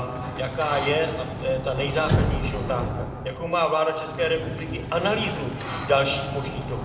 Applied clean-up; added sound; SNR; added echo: none; Sliding door; 4 dB; reverberation time 1.5 s.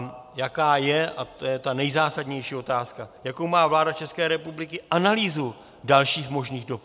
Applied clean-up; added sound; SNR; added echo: none; none; none; none.